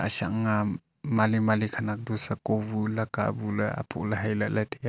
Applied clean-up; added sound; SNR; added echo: none; none; none; none.